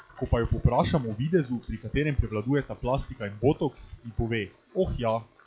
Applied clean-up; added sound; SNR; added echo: classical method log-MMSE.